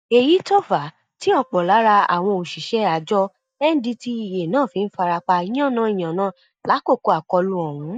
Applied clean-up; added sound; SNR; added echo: neural mask model DeepFilterNet 3.